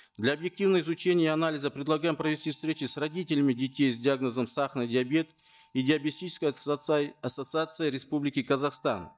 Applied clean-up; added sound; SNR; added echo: neural mask model DeepFilterNet 3.